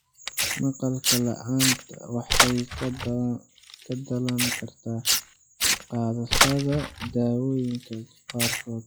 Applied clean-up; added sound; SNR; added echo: classical method log-MMSE.